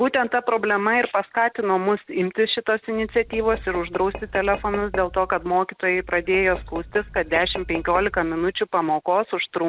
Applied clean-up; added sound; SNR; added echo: none; Tap / Glass; 13 dB; none.